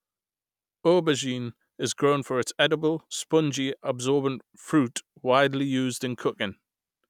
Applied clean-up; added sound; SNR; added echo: none; none; none; none.